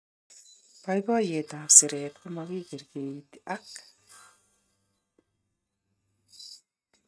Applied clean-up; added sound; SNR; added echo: neural mask model RNNoise.